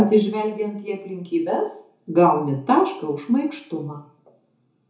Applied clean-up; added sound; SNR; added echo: none; none; none; reverberation time 0.6 s.